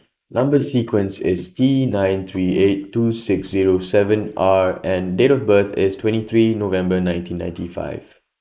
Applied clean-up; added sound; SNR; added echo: neural mask model Resemble Enhance denoiser.